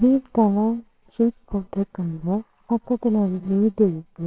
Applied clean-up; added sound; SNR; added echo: neural separator model SepFormer WHAMR!.